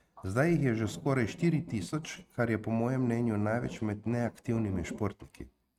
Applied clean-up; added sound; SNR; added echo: neural mask model RNNoise.